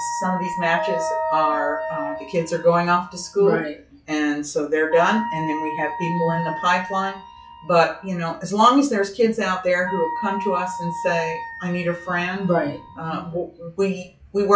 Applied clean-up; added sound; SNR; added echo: classical method log-MMSE.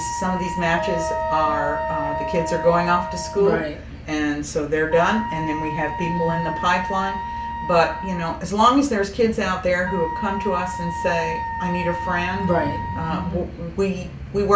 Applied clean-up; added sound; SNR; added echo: none; Wind instrument, woodwind instrument + Wind instrument, woodwind instrument; 6 dB; none.